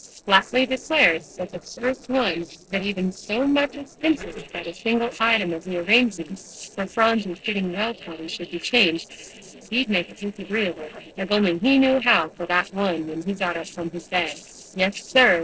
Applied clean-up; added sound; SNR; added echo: neural separator model SepFormer DNS4.